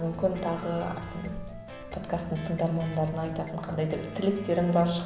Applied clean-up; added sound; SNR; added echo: none; Telephone; 20 dB; none.